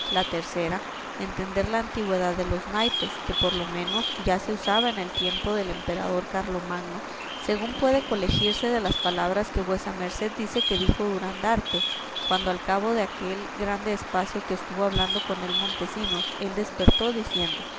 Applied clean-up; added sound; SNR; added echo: none; Bird vocalization, bird call, bird song; 4 dB; none.